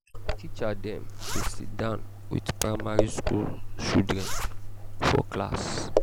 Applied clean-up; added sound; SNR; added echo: none; Zipper (clothing); -1 dB; none.